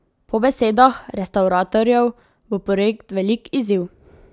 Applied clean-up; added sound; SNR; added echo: none; none; none; none.